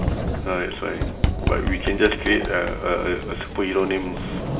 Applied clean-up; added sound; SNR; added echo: none; Sliding door; 1 dB; reverberation time 0.8 s.